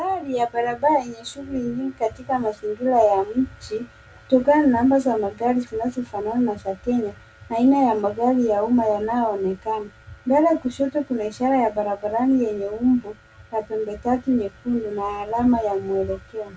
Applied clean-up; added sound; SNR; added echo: none; none; none; none.